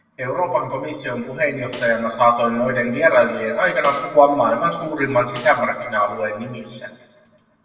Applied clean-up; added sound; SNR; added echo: none; Snare drum; 19 dB; reverberation time 1.3 s.